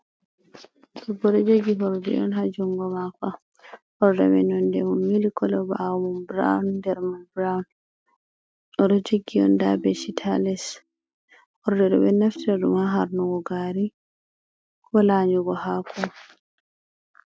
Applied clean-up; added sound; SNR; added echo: neural mask model RNNoise.